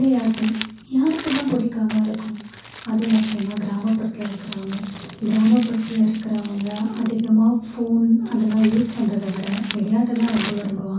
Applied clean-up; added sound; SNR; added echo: none; Crumpling, crinkling; 17 dB; reverberation time 0.6 s.